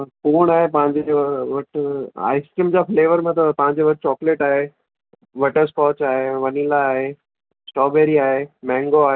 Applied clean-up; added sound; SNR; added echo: none; none; none; none.